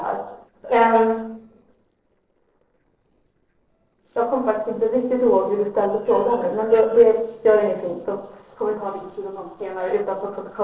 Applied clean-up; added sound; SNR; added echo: neural separator model SepFormer DNS4.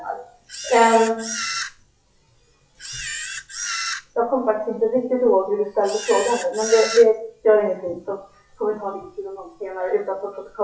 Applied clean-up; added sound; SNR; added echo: classical method WPE with log-MMSE.